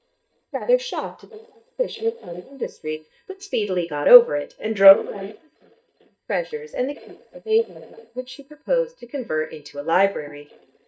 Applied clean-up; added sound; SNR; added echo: neural mask model DeepFilterNet 3.